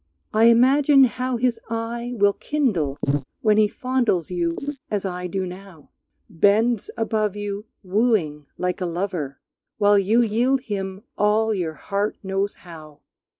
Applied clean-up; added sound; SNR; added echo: neural mask model Resemble Enhance denoiser.